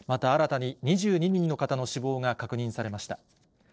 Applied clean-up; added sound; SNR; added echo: neural separator model SepFormer DNS4.